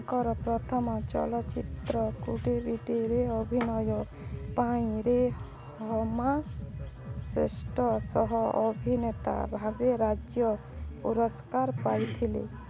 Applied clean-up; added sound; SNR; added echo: none; none; none; none.